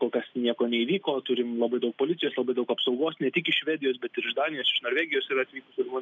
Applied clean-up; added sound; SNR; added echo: none; none; none; none.